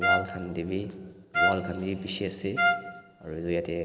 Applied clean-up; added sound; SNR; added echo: none; Trumpet; -2 dB; none.